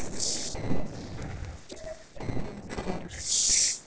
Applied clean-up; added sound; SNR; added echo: neural separator model SepFormer DNS4.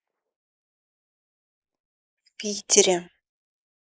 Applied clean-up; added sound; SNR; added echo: neural mask model Resemble Enhance denoiser.